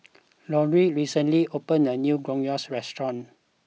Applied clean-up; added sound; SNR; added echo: none; none; none; none.